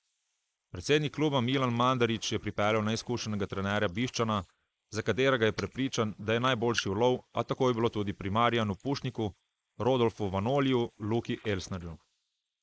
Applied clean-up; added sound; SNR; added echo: neural mask model Resemble Enhance denoiser.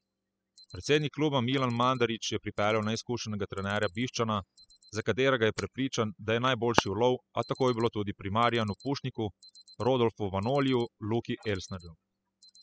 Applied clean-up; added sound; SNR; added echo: classical method spectral subtraction.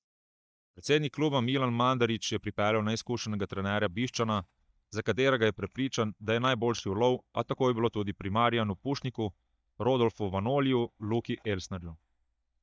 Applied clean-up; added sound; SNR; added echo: neural mask model DeepFilterNet 3.